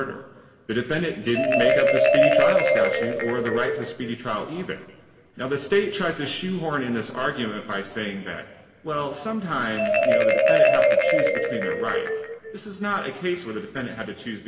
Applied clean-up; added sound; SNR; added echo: none; Marimba, xylophone; -4 dB; reverberation time 2.6 s.